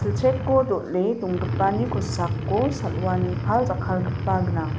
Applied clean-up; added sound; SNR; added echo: none; Truck; 2 dB; none.